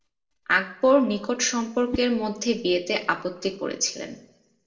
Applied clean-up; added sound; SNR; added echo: none; Whoosh, swoosh, swish; 15 dB; reverberation time 0.6 s.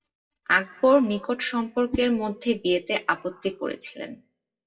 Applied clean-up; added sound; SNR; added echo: classical method WPE with log-MMSE.